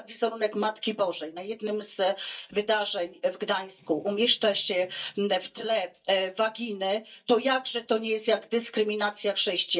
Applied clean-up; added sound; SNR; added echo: neural mask model DeepFilterNet 3.